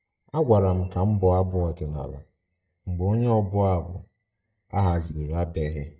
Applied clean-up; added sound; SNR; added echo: neural mask model DeepFilterNet 3.